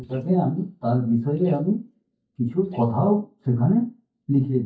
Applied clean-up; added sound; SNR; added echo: neural mask model DeepFilterNet 3.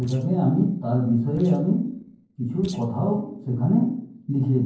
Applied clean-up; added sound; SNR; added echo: neural separator model SepFormer DNS4.